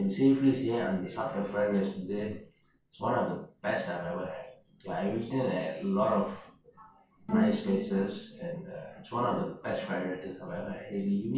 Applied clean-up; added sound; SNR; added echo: neural separator model SepFormer DNS4.